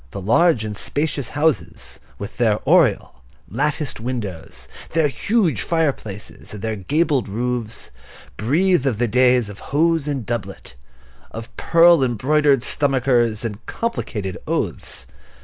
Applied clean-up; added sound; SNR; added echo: none; none; none; none.